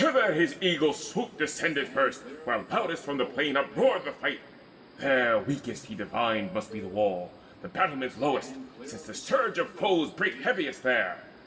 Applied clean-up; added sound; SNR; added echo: none; Subway, metro, underground; 18 dB; reverberation time 1.2 s.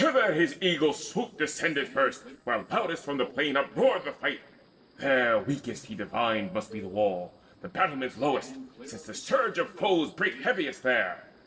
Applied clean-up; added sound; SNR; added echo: neural separator model SepFormer DNS4.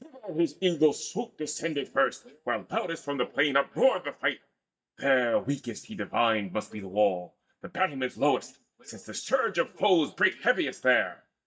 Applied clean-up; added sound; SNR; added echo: neural mask model DeepFilterNet 3.